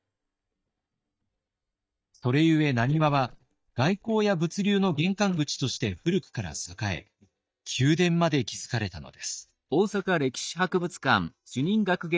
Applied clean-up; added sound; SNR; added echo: neural mask model DeepFilterNet 3.